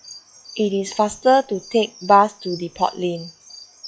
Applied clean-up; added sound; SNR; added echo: classical method log-MMSE.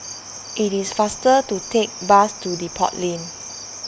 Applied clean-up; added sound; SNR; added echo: none; Cricket; 13 dB; none.